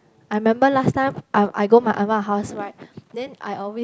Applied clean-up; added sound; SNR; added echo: none; none; none; none.